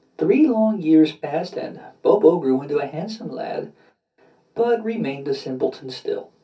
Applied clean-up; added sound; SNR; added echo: none; none; none; reverberation time 0.3 s.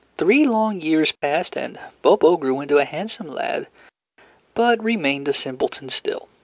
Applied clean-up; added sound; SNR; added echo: none; none; none; none.